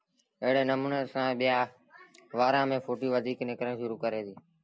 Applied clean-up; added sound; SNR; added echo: none; none; none; none.